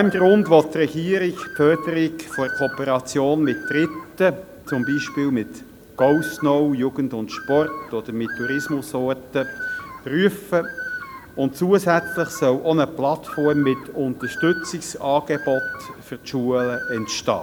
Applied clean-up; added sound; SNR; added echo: none; Bird; 13 dB; none.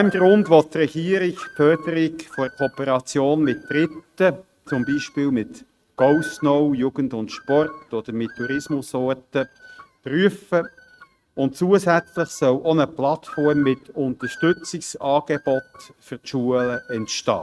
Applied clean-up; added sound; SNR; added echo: neural mask model RNNoise.